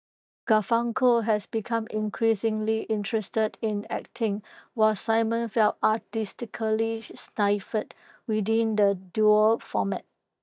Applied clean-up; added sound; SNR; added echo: neural mask model DeepFilterNet 3.